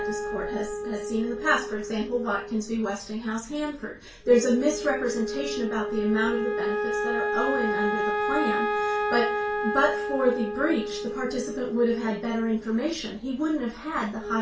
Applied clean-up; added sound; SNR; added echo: none; Wind instrument, woodwind instrument; 3 dB; reverberation time 0.2 s.